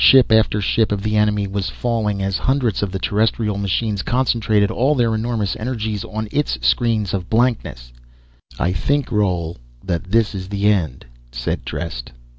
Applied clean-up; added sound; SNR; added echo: none; none; none; none.